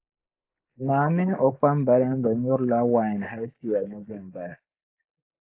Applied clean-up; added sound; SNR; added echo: neural mask model Resemble Enhance denoiser.